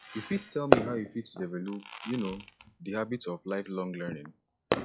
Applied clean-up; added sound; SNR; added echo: classical method log-MMSE.